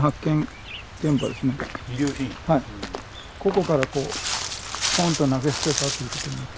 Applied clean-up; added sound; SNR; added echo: none; Chirp, tweet; 17 dB; none.